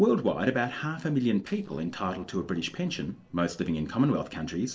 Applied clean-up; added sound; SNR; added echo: neural separator model SepFormer DNS4.